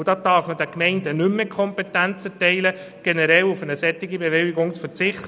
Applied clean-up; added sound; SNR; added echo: none; none; none; none.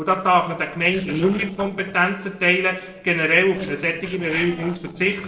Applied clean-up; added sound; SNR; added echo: neural separator model SepFormer DNS4.